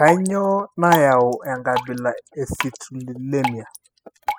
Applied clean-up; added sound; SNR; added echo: classical method spectral subtraction.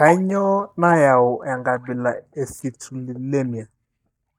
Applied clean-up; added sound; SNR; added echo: neural mask model DeepFilterNet 3.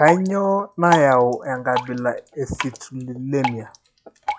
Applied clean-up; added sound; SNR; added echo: classical method log-MMSE.